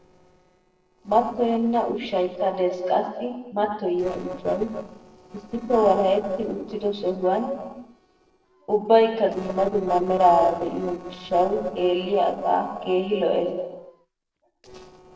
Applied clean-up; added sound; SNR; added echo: neural separator model SepFormer DNS4.